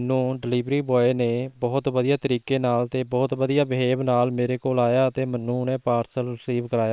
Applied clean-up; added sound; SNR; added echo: neural separator model SepFormer WHAM!.